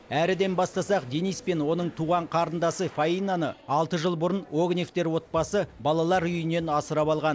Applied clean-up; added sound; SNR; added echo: none; none; none; none.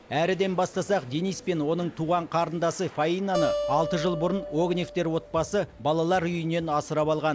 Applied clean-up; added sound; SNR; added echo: none; Acoustic guitar; 7 dB; none.